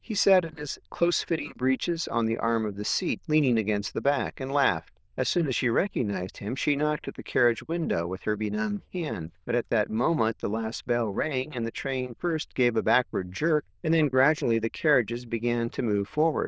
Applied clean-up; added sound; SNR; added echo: neural diffusion model UNIVERSE++.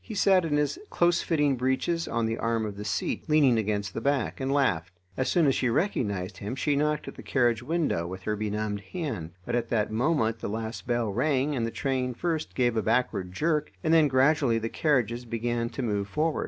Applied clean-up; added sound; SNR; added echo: none; none; none; none.